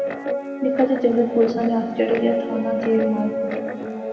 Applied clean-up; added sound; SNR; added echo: none; Guitar; 5 dB; reverberation time 2.3 s.